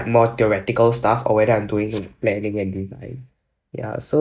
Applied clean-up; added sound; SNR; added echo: neural mask model DeepFilterNet 3.